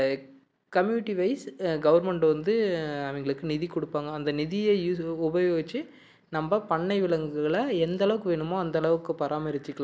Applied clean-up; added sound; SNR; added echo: none; none; none; none.